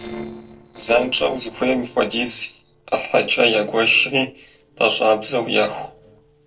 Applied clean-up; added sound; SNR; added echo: neural separator model SepFormer DNS4.